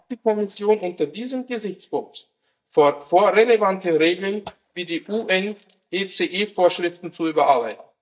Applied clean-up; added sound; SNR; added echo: neural mask model DeepFilterNet 3.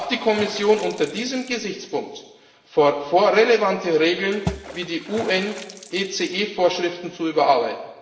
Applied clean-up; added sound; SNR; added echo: none; Water / Splash, splatter; 18 dB; reverberation time 1.0 s.